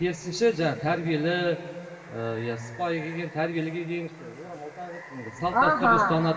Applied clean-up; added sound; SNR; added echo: none; Water; 20 dB; reverberation time 2.4 s.